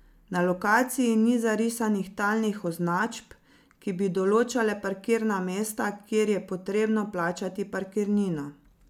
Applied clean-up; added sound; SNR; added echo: none; none; none; none.